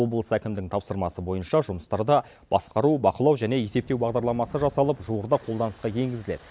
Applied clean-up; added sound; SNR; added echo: none; none; none; none.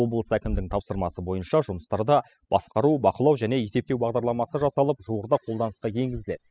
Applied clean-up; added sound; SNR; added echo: classical method spectral subtraction.